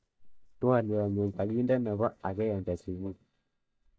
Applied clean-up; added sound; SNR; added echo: neural mask model DeepFilterNet 3.